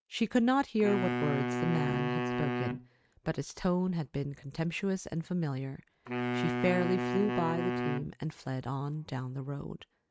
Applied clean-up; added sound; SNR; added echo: neural mask model RNNoise.